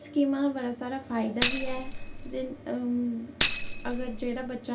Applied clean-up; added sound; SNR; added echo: none; Tambourine; 1 dB; reverberation time 0.2 s.